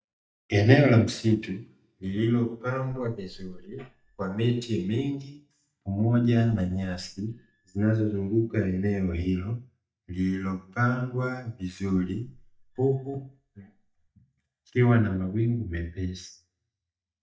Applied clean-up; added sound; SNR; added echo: neural mask model DeepFilterNet 3.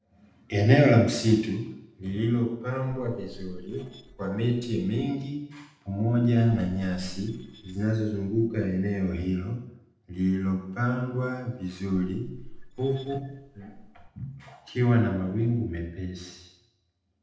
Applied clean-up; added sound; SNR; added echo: neural separator model SepFormer DNS4.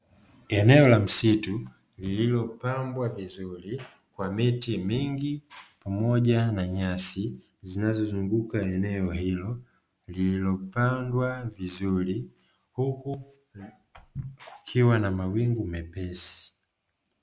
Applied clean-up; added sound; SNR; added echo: none; none; none; none.